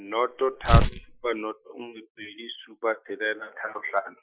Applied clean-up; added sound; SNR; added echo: classical method Wiener filter.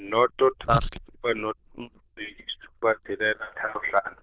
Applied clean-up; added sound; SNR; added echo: neural diffusion model UNIVERSE++.